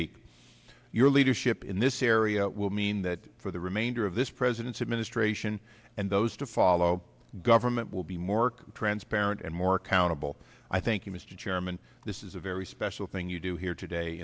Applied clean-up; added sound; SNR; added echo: none; none; none; none.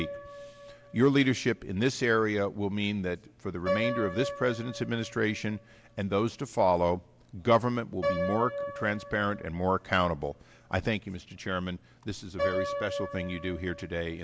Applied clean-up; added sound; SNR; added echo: none; Piano; 9 dB; none.